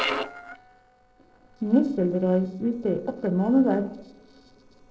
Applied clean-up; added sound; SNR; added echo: neural separator model SepFormer DNS4.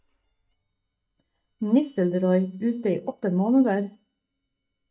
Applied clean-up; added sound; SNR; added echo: neural mask model DeepFilterNet 3.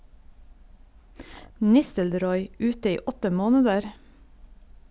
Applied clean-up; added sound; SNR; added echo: none; none; none; none.